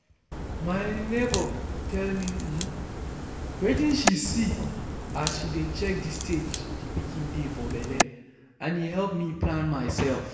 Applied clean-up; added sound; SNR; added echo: none; Crack; 2 dB; reverberation time 1.1 s.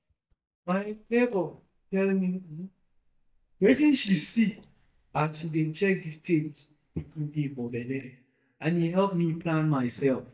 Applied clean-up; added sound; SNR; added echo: neural mask model DeepFilterNet 3.